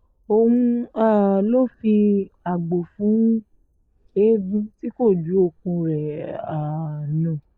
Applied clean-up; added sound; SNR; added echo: neural mask model Resemble Enhance denoiser.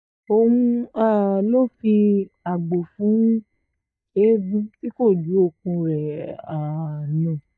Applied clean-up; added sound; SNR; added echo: neural mask model DeepFilterNet 3.